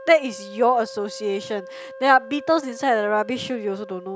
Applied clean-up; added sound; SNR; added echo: none; Wind instrument, woodwind instrument; 17 dB; none.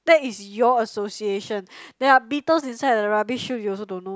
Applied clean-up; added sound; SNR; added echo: none; none; none; none.